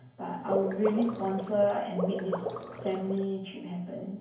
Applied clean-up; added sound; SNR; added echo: none; Water / Liquid; 5 dB; reverberation time 0.9 s.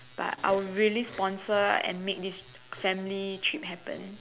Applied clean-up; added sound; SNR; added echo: none; none; none; none.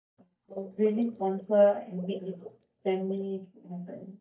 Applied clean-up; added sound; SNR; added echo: neural mask model DeepFilterNet 3.